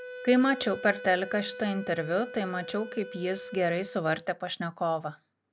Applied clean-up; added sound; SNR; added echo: none; Wind instrument, woodwind instrument; 14 dB; none.